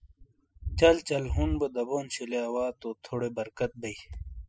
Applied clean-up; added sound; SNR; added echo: classical method spectral subtraction.